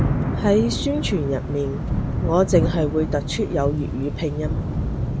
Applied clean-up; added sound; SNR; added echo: none; Thunder / Rain; 1 dB; none.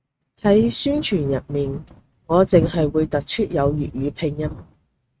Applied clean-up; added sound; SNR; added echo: neural mask model RNNoise.